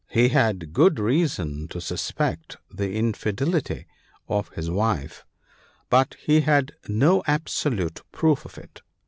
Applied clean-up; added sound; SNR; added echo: none; none; none; none.